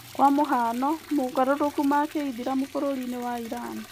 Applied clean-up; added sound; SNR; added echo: none; Liquid; 19 dB; none.